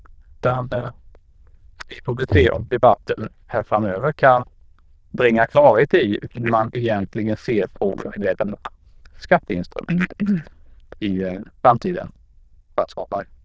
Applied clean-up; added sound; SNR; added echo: neural diffusion model UNIVERSE++.